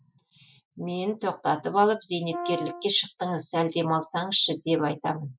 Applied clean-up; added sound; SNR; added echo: classical method Wiener filter.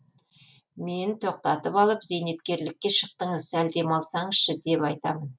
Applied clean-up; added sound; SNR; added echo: none; none; none; none.